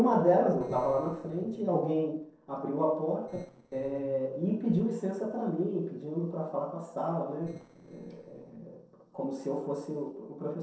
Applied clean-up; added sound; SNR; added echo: neural separator model SepFormer DNS4.